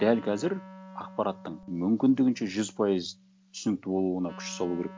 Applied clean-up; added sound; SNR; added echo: none; Wind instrument, woodwind instrument; 19 dB; none.